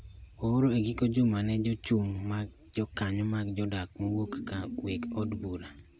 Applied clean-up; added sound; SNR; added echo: none; none; none; none.